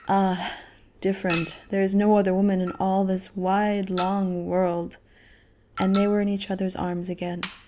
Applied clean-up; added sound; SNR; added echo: none; Chink, clink; 11 dB; none.